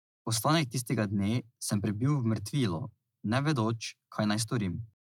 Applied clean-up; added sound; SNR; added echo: none; none; none; none.